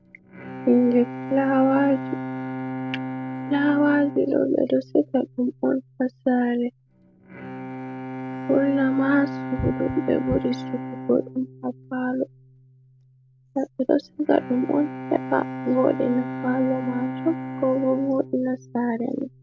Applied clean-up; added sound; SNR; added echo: none; Bowed string instrument; 10 dB; none.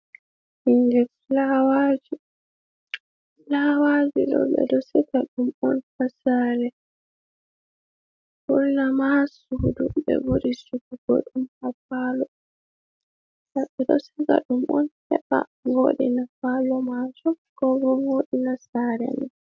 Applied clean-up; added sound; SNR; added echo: none; none; none; none.